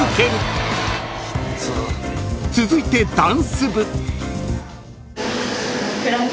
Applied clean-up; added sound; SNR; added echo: none; none; none; none.